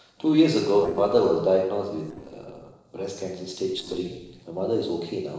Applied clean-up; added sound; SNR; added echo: neural separator model SepFormer DNS4.